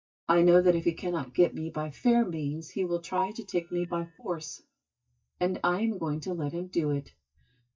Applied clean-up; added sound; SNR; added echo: neural mask model DeepFilterNet 3.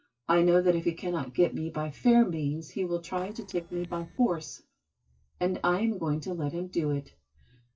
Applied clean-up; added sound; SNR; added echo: neural separator model SepFormer DNS4.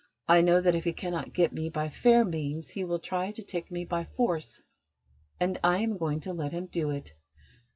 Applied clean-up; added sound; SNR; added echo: none; none; none; none.